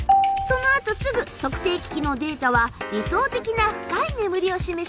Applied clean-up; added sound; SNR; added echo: none; Marimba, xylophone; 2 dB; none.